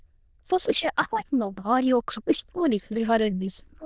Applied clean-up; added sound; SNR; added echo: neural diffusion model UNIVERSE++.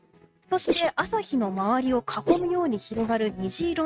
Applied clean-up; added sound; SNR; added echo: neural mask model RNNoise.